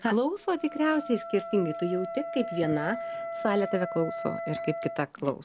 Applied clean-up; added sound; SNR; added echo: none; Wind instrument, woodwind instrument; 8 dB; none.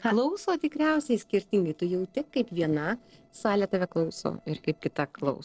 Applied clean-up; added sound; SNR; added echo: neural separator model SepFormer DNS4.